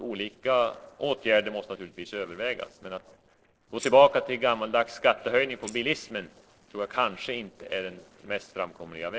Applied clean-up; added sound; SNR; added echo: neural separator model SepFormer DNS4.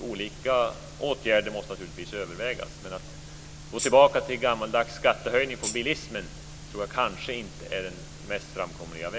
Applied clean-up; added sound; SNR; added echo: none; Tambourine; 9 dB; none.